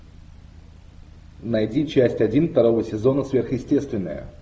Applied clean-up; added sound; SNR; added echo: none; none; none; none.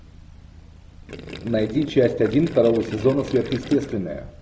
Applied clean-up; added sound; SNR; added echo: none; Gurgling; 14 dB; none.